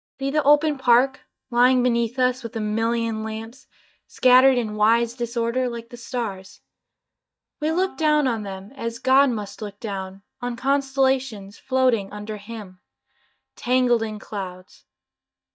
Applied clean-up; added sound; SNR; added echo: neural mask model DeepFilterNet 3.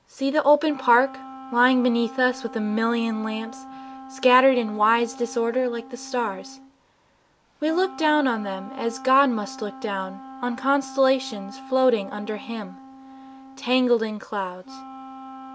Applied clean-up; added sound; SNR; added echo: none; Wind instrument, woodwind instrument; 17 dB; none.